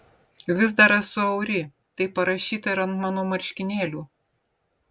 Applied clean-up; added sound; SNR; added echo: none; none; none; none.